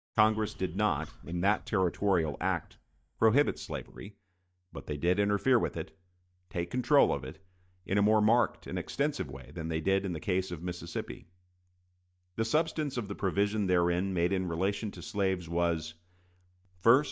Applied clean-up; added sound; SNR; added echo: neural mask model DeepFilterNet 3.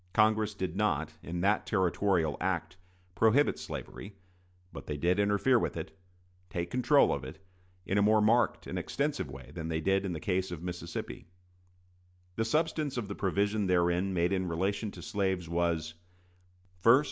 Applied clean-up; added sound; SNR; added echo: none; none; none; none.